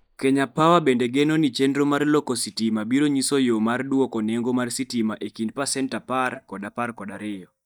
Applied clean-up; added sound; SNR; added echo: neural mask model DeepFilterNet 3.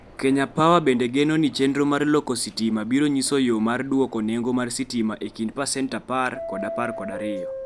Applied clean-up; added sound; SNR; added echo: none; Subway, metro, underground; 15 dB; none.